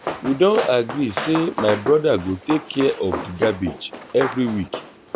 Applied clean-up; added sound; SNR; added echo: none; Run; 9 dB; none.